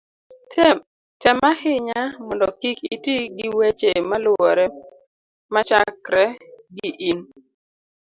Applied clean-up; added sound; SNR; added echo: none; none; none; none.